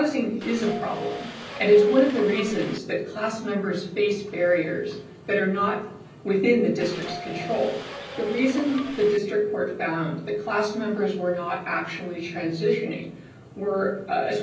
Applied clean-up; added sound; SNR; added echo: none; Subway, metro, underground / Doorbell; 12 dB; reverberation time 0.6 s.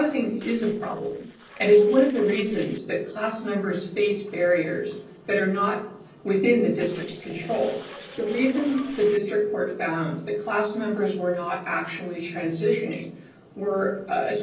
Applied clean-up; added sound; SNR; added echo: neural separator model SepFormer DNS4.